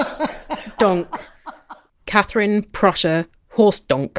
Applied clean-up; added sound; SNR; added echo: none; none; none; none.